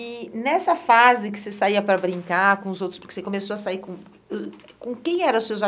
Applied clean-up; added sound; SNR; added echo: none; none; none; none.